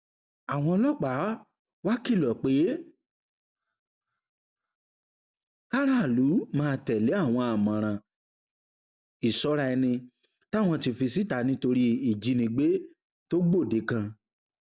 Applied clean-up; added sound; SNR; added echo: none; none; none; none.